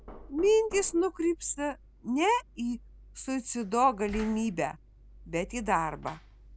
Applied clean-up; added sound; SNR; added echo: none; Knock; 18 dB; none.